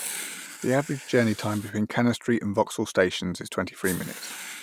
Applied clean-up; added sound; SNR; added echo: none; Writing; 14 dB; none.